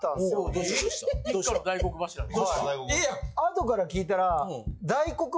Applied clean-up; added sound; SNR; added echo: classical method log-MMSE.